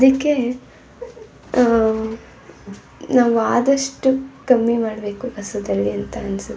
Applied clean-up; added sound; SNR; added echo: none; none; none; none.